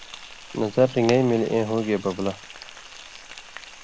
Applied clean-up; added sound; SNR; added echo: none; Frying (food); 16 dB; none.